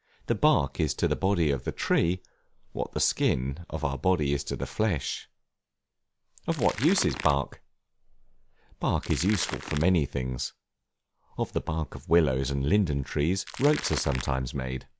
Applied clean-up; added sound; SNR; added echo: none; Crackle; 10 dB; none.